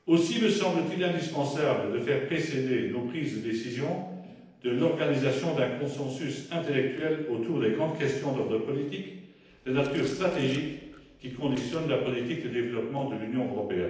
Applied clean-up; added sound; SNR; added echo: neural separator model SepFormer DNS4.